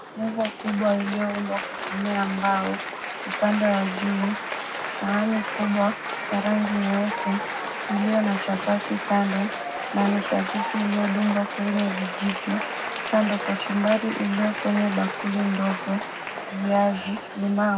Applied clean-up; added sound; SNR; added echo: none; Applause / Cheering; 6 dB; reverberation time 0.3 s.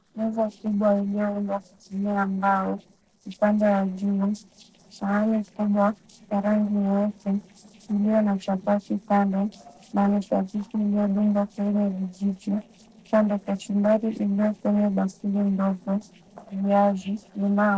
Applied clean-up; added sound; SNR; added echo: neural separator model SepFormer DNS4.